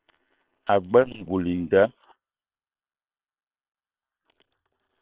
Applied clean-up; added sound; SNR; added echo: neural separator model SepFormer WHAM!.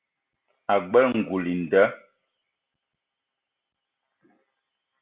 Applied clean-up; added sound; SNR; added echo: none; none; none; none.